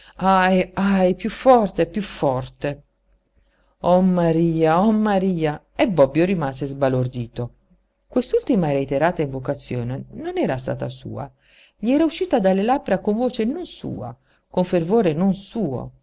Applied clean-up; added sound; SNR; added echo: none; none; none; none.